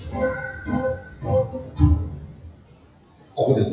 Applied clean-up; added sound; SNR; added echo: classical method WPE with log-MMSE.